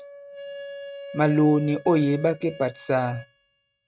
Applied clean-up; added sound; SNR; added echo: neural mask model RNNoise.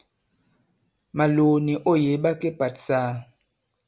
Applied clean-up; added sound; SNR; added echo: none; none; none; none.